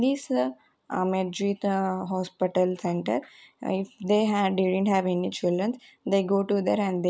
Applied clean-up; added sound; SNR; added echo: none; none; none; none.